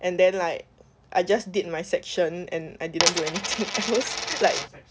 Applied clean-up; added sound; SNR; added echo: none; Coin (dropping); 1 dB; none.